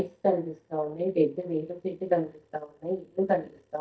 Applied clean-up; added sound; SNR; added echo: neural mask model DeepFilterNet 3.